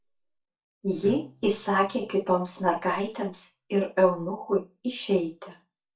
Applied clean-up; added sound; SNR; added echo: neural mask model DeepFilterNet 3.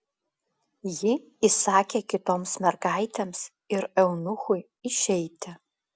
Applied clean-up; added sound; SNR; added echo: none; none; none; none.